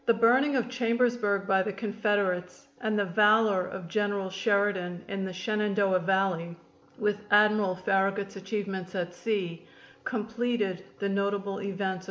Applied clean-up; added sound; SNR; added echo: none; none; none; none.